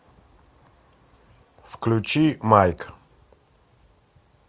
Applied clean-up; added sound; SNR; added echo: none; none; none; none.